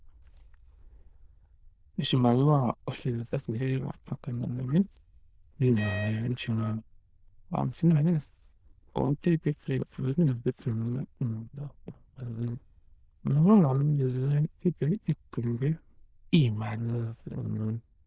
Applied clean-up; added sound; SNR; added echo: neural diffusion model UNIVERSE++.